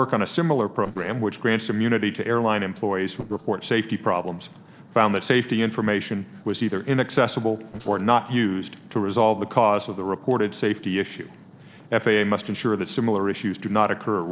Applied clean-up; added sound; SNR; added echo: neural separator model SepFormer DNS4.